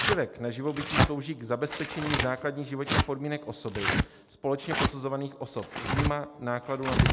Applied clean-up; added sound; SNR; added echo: none; Tearing; -2 dB; none.